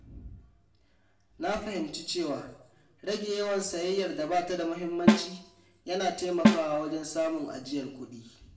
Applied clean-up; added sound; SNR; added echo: none; Snare drum; -4 dB; reverberation time 0.6 s.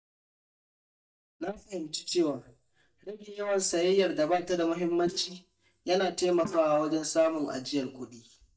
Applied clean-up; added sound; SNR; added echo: neural mask model DeepFilterNet 3.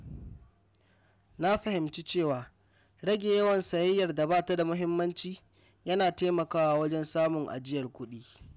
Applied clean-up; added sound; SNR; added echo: none; none; none; none.